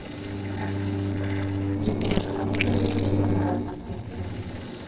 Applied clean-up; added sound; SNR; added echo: neural separator model SepFormer DNS4.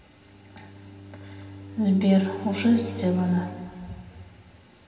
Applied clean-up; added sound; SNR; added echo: none; Bowed string instrument; 14 dB; reverberation time 2.4 s.